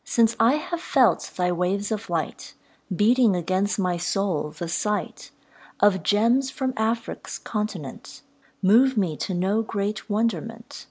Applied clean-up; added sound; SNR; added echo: none; none; none; none.